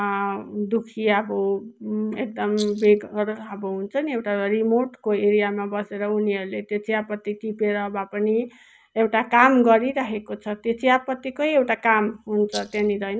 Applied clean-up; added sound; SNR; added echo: neural mask model Resemble Enhance denoiser.